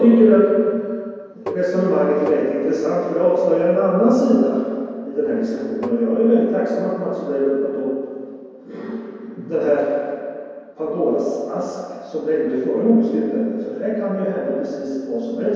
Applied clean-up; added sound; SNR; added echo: none; Tap; 12 dB; reverberation time 2.2 s.